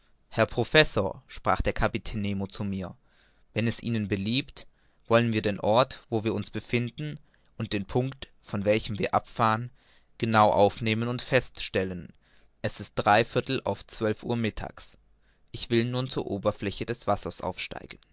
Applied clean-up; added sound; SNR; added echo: none; none; none; none.